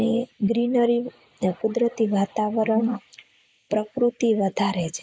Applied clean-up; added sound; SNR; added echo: neural mask model Resemble Enhance denoiser.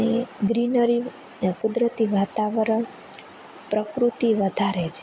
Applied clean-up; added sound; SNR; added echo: none; none; none; none.